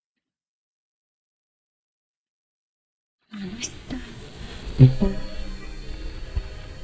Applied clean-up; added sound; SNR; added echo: neural mask model DeepFilterNet 3.